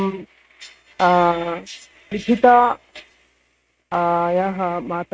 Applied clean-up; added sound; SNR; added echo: neural mask model RNNoise.